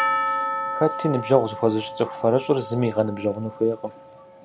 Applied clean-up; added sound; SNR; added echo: none; Percussion; 6 dB; none.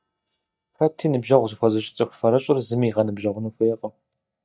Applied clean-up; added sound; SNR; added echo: neural mask model DeepFilterNet 3.